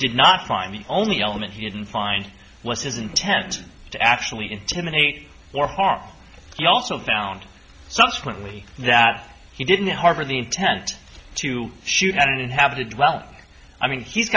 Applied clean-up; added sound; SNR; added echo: none; none; none; none.